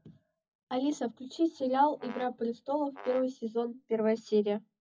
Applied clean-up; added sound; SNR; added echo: classical method WPE with log-MMSE.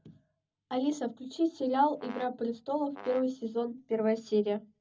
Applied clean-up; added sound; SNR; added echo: none; Brass instrument; 18 dB; reverberation time 0.4 s.